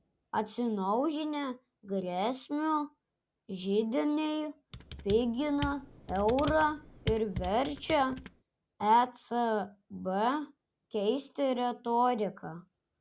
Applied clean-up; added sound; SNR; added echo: none; Computer keyboard; 9 dB; none.